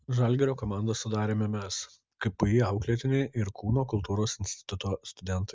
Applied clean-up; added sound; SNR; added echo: none; none; none; none.